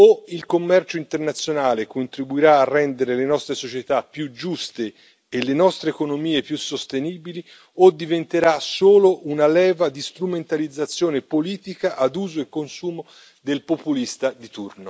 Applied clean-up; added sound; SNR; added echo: none; none; none; none.